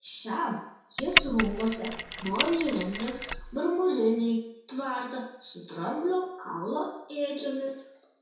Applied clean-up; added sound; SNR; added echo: none; Mechanisms; 0 dB; reverberation time 0.7 s.